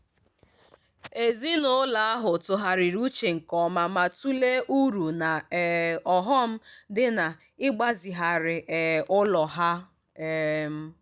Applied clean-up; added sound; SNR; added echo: none; none; none; none.